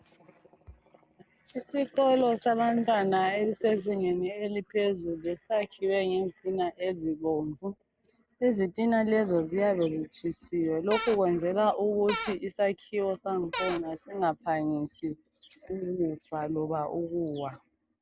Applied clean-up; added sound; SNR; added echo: none; Cupboard open or close / Door; 5 dB; none.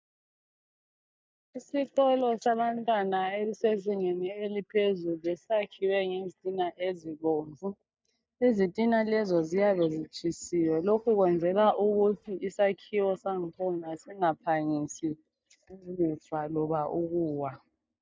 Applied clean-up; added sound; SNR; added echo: neural mask model DeepFilterNet 3.